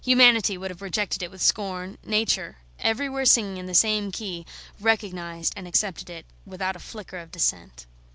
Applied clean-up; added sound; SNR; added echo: none; none; none; none.